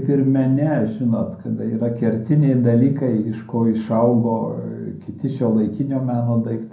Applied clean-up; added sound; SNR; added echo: none; none; none; reverberation time 0.5 s.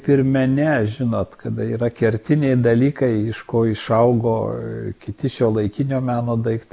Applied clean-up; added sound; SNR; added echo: none; none; none; none.